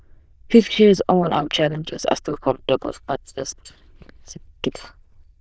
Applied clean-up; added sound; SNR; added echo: neural diffusion model UNIVERSE++.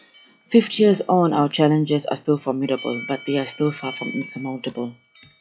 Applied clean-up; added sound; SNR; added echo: classical method log-MMSE.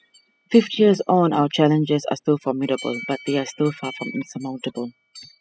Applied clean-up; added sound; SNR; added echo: classical method spectral subtraction.